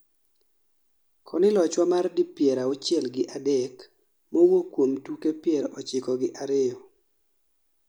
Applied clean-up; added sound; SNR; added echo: none; none; none; none.